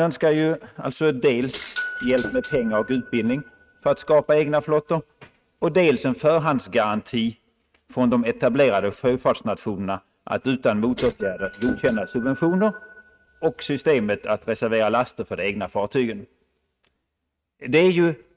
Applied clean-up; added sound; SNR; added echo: neural mask model RNNoise.